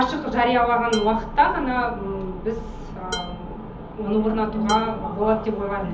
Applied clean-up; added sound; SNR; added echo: none; Dishes, pots, and pans; 15 dB; reverberation time 0.7 s.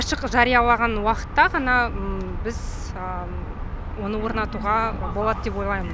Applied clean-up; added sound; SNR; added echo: none; none; none; none.